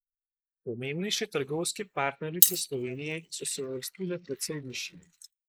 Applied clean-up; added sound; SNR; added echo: neural mask model Resemble Enhance denoiser.